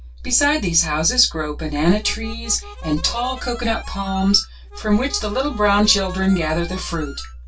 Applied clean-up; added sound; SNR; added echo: none; Harmonica; 18 dB; reverberation time 0.2 s.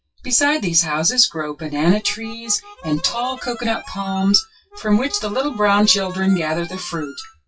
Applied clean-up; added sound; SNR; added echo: classical method WPE with log-MMSE.